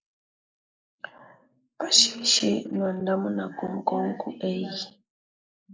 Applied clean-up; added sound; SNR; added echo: neural mask model Resemble Enhance denoiser.